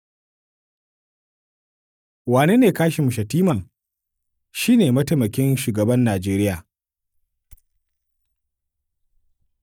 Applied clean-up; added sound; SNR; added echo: neural mask model DeepFilterNet 3.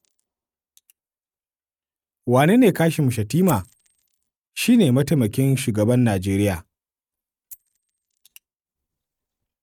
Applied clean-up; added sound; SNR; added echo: neural mask model RNNoise.